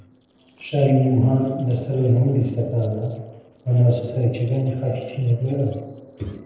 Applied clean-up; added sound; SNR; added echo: neural separator model SepFormer DNS4.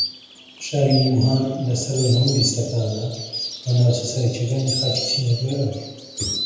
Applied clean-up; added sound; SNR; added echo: none; Insect; 8 dB; reverberation time 1.1 s.